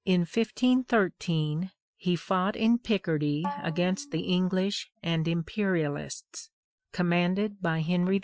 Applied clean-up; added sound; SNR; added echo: classical method Wiener filter.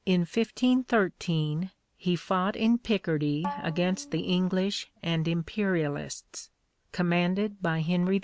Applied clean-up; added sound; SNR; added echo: none; Bowed string instrument; 14 dB; none.